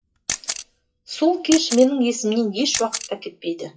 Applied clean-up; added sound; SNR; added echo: classical method WPE with log-MMSE.